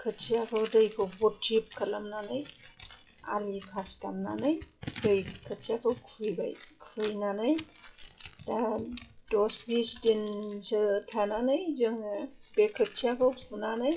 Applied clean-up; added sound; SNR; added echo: classical method WPE with log-MMSE.